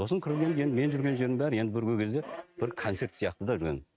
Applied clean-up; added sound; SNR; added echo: neural mask model RNNoise.